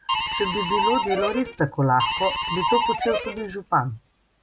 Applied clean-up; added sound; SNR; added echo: none; Harmonica; 0 dB; none.